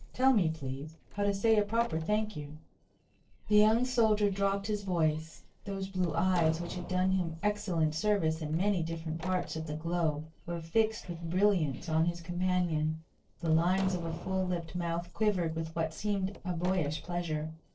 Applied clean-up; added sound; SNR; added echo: neural separator model SepFormer DNS4.